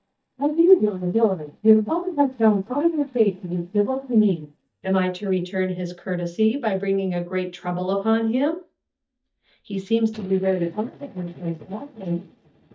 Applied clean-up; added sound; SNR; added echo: neural mask model DeepFilterNet 3.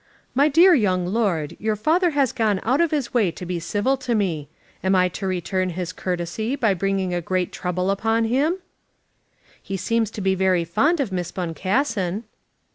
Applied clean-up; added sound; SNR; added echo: none; none; none; none.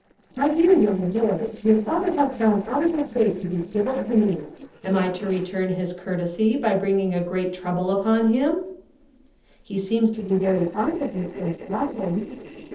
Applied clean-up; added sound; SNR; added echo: neural separator model SepFormer DNS4.